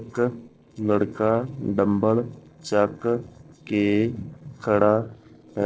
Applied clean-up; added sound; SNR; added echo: neural separator model SepFormer DNS4.